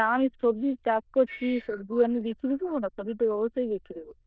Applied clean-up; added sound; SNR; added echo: neural diffusion model UNIVERSE++.